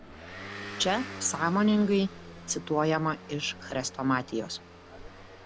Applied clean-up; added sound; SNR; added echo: none; Motor vehicle (road) / Engine; 14 dB; none.